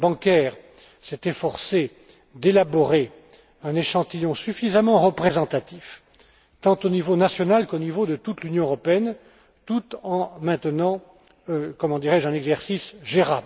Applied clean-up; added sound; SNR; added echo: none; none; none; none.